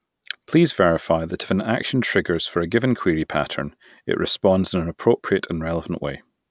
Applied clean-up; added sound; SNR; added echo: none; none; none; none.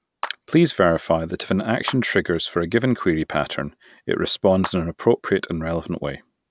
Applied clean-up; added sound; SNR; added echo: none; Clapping; 17 dB; none.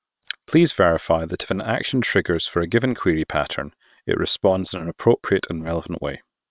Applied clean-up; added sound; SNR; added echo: neural separator model SepFormer WHAM!.